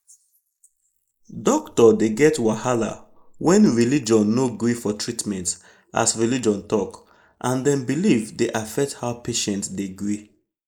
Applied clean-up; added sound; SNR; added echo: neural mask model Resemble Enhance denoiser.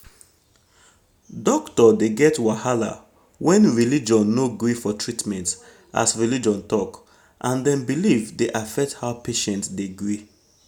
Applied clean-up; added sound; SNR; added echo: none; none; none; none.